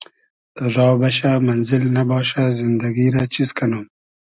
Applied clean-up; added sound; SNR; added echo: none; none; none; none.